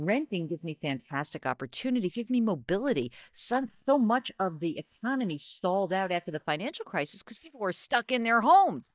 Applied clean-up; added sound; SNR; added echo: neural mask model DeepFilterNet 3.